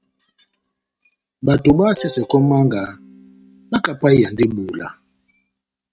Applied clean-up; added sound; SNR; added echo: neural mask model RNNoise.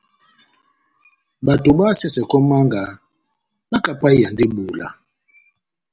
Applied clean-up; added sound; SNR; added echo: none; none; none; none.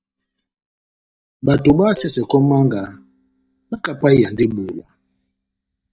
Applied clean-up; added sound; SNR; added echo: neural mask model DeepFilterNet 3.